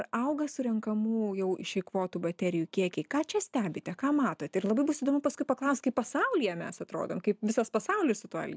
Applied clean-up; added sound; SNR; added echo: none; none; none; none.